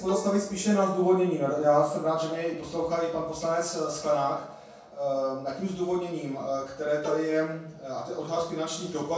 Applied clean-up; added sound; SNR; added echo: none; Bowed string instrument; 13 dB; reverberation time 0.6 s.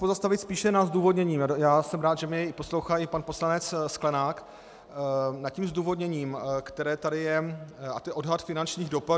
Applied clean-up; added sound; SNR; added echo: none; none; none; none.